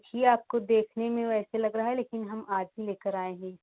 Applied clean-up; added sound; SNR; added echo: none; none; none; none.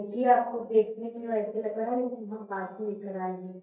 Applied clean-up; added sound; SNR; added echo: neural mask model DeepFilterNet 3.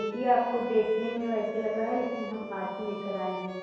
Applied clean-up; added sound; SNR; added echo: none; Bowed string instrument; 11 dB; reverberation time 1.2 s.